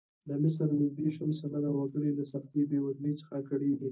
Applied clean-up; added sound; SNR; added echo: neural mask model DeepFilterNet 3.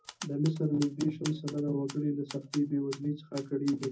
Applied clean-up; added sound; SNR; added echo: none; Typewriter; 16 dB; reverberation time 0.4 s.